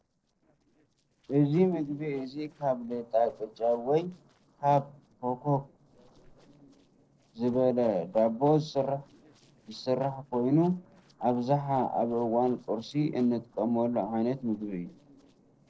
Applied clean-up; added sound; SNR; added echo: neural separator model SepFormer DNS4.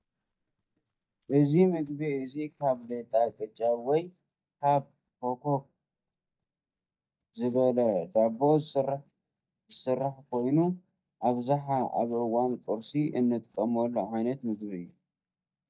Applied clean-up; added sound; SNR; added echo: neural mask model DeepFilterNet 3.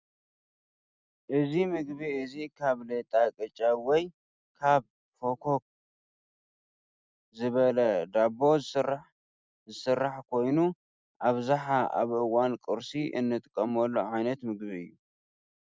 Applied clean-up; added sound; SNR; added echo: none; none; none; none.